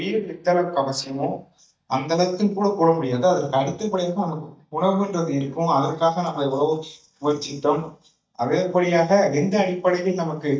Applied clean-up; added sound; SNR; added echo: neural mask model DeepFilterNet 3.